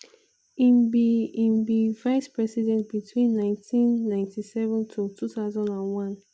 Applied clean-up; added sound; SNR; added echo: none; none; none; none.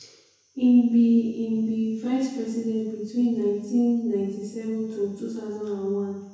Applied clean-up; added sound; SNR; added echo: none; none; none; reverberation time 1.0 s.